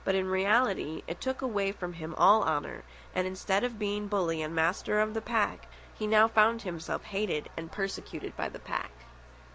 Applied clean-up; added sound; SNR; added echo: none; none; none; none.